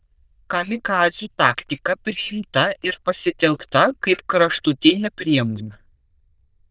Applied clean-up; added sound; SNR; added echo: neural diffusion model UNIVERSE++.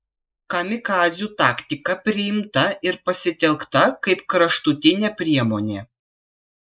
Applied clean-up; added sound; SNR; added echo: neural mask model Resemble Enhance denoiser.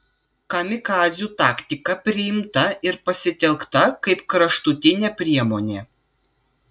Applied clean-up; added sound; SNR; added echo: none; none; none; none.